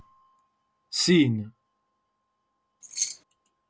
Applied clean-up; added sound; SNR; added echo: none; Keys jangling; 3 dB; none.